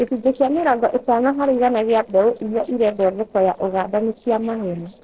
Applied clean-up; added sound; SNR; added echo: neural separator model SepFormer DNS4.